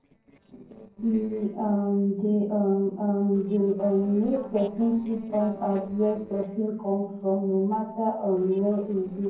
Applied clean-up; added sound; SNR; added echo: neural separator model SepFormer DNS4.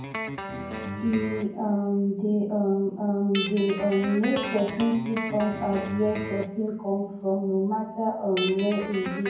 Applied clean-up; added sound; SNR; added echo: none; Guitar; 10 dB; reverberation time 0.9 s.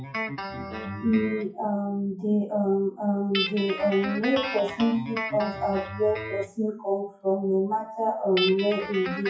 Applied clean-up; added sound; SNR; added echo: classical method WPE with log-MMSE.